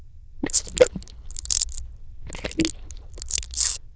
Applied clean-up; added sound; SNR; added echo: neural diffusion model UNIVERSE++.